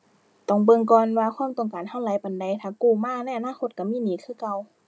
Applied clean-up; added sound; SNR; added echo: none; none; none; none.